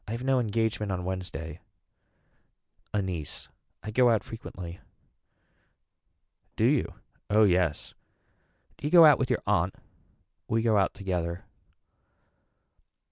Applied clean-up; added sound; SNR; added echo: none; none; none; none.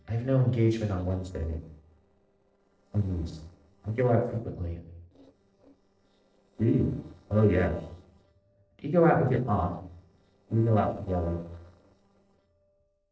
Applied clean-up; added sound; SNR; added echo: neural separator model SepFormer DNS4.